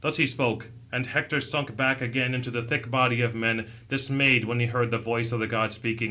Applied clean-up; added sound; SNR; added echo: none; none; none; none.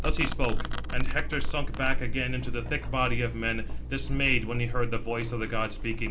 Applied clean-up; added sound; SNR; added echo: none; Domestic sounds, home sounds; -2 dB; none.